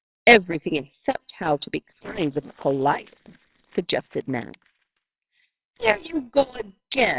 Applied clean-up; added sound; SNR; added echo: neural separator model SepFormer WHAMR!.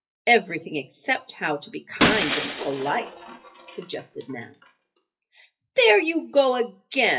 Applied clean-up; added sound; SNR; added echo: classical method WPE with log-MMSE.